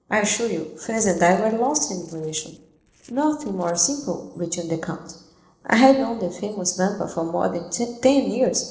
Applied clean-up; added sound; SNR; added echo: neural separator model SepFormer DNS4.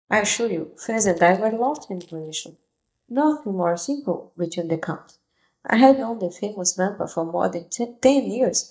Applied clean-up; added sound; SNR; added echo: neural mask model DeepFilterNet 3.